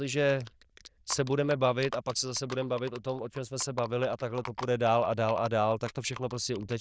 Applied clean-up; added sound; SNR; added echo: neural diffusion model UNIVERSE++.